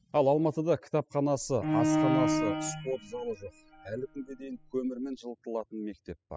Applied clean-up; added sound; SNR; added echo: classical method spectral subtraction.